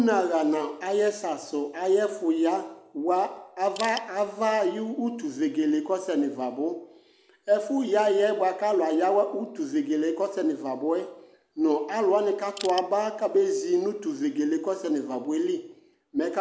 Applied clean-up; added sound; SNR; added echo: none; Crushing; 14 dB; none.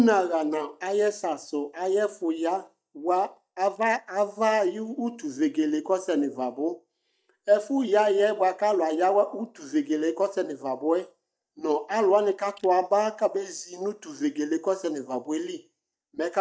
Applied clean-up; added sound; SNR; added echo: neural mask model DeepFilterNet 3.